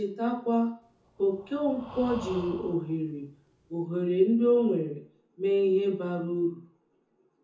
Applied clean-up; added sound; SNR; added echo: none; Breathing; 17 dB; reverberation time 0.6 s.